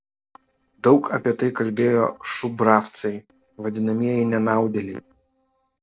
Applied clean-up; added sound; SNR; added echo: neural separator model SepFormer DNS4.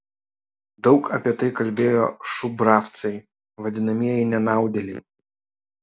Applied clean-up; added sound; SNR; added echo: none; none; none; none.